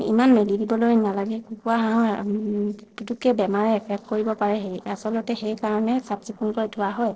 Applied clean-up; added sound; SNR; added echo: neural separator model SepFormer DNS4.